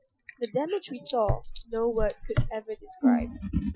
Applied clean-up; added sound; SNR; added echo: classical method Wiener filter.